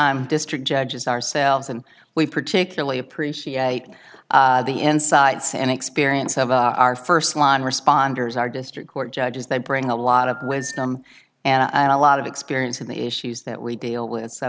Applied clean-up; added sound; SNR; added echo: none; Telephone; 16 dB; none.